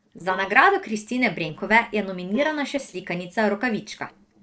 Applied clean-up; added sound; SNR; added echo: neural separator model SepFormer DNS4.